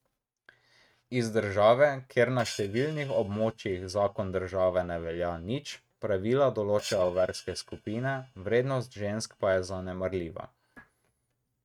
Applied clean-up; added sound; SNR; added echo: neural mask model RNNoise.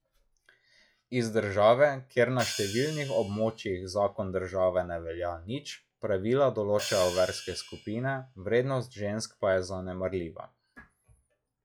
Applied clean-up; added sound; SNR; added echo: classical method log-MMSE.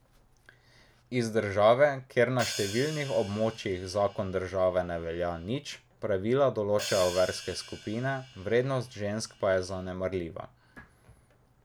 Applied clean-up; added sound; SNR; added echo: none; Hi-hat; 14 dB; none.